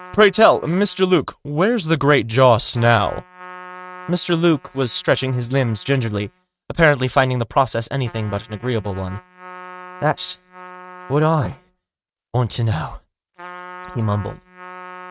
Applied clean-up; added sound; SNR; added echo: neural mask model RNNoise.